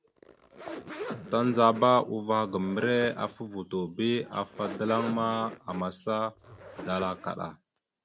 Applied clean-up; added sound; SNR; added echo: none; Zipper (clothing); 14 dB; none.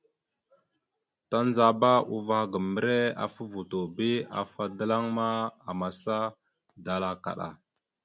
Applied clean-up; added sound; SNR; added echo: none; none; none; none.